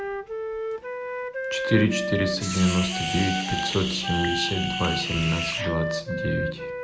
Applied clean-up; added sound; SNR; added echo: none; Hiss + Wind instrument, woodwind instrument; 3 dB; none.